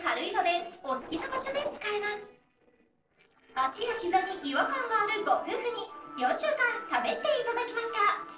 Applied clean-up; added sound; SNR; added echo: neural separator model SepFormer DNS4.